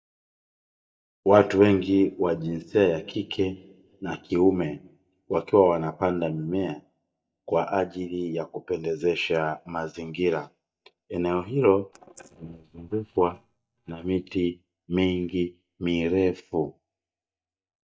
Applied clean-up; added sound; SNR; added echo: neural mask model DeepFilterNet 3.